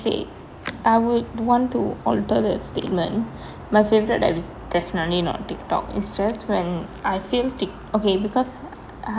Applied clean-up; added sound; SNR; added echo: none; none; none; none.